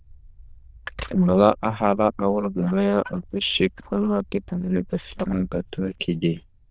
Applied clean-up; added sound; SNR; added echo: neural diffusion model UNIVERSE++.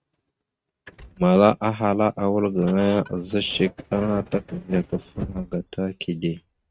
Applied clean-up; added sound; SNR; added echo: neural mask model RNNoise.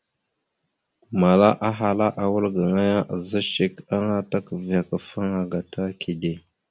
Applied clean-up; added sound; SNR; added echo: none; none; none; none.